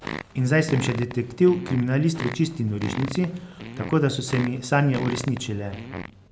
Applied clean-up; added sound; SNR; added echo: none; Fart; 11 dB; none.